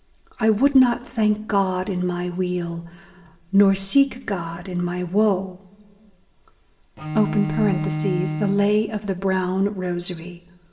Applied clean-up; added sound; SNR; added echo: none; Bowed string instrument; 6 dB; reverberation time 1.0 s.